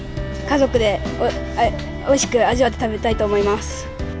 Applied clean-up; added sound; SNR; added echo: none; Bowed string instrument; 19 dB; none.